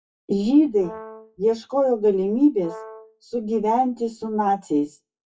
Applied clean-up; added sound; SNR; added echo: classical method WPE with log-MMSE.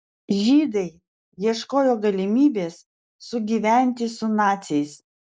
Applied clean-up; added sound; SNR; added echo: none; none; none; none.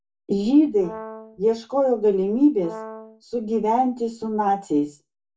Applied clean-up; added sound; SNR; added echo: none; Brass instrument; 16 dB; reverberation time 0.2 s.